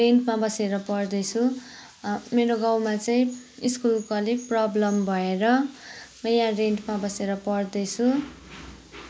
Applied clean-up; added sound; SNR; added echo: none; none; none; none.